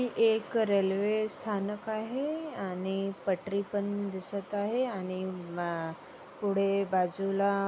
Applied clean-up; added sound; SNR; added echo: none; none; none; none.